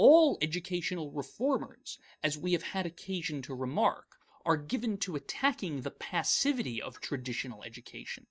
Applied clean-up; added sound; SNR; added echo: neural mask model DeepFilterNet 3.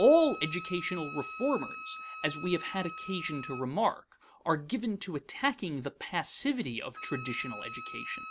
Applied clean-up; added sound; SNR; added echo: none; Wind instrument, woodwind instrument; 13 dB; none.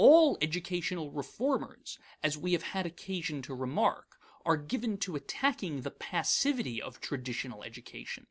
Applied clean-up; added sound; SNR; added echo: none; none; none; none.